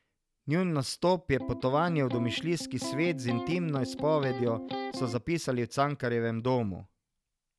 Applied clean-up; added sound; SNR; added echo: none; Electric guitar; 7 dB; none.